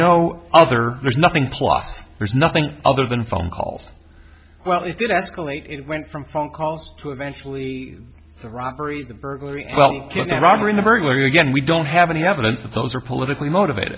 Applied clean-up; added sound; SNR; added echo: none; none; none; none.